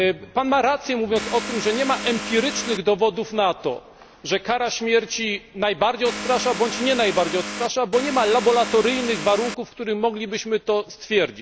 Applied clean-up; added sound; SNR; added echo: none; Vehicle; 8 dB; none.